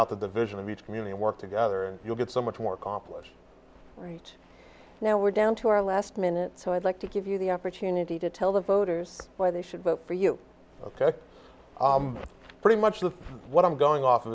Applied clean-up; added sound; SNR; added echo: none; none; none; none.